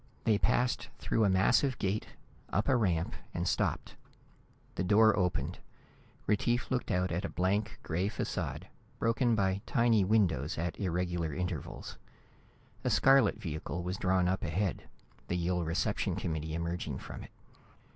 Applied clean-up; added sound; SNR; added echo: none; none; none; none.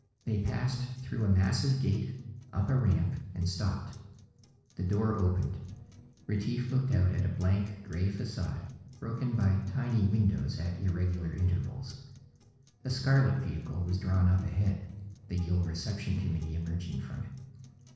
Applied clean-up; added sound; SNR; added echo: neural separator model SepFormer DNS4.